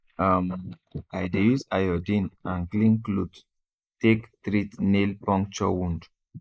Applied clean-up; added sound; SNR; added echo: neural mask model Resemble Enhance denoiser.